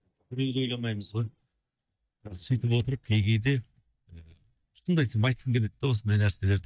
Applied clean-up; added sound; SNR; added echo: neural mask model DeepFilterNet 3.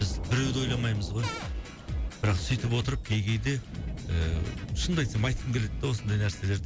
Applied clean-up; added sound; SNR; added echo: none; Thunder + Cupboard open or close / Door; 10 dB; none.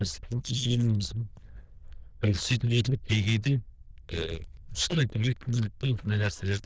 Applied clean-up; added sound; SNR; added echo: neural diffusion model UNIVERSE++.